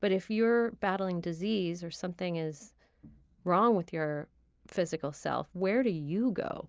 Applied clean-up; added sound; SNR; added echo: none; none; none; none.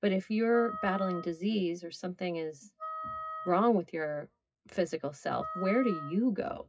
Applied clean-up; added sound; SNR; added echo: classical method WPE with log-MMSE.